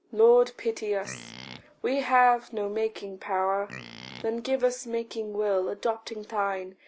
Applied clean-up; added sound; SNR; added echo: none; Livestock, farm animals, working animals; 17 dB; none.